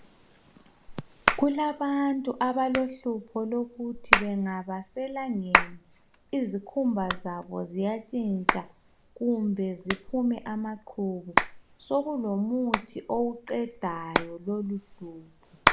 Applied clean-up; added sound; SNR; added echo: none; Hands; 2 dB; none.